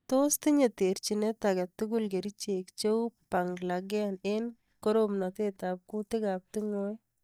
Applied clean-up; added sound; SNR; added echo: neural mask model DeepFilterNet 3.